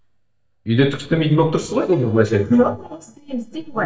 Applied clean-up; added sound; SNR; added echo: neural mask model DeepFilterNet 3.